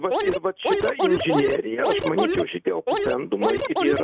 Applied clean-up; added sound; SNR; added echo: none; Scratching (performance technique); 0 dB; none.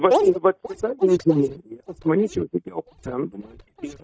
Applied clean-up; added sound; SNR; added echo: neural mask model DeepFilterNet 3.